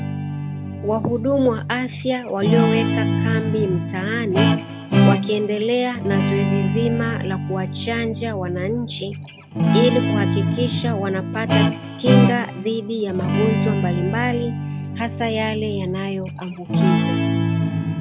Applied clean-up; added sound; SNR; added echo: none; Guitar; -2 dB; none.